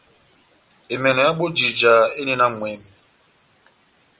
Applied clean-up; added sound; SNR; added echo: none; none; none; none.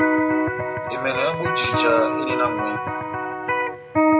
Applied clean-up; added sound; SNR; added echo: none; Electric guitar; -5 dB; reverberation time 1.2 s.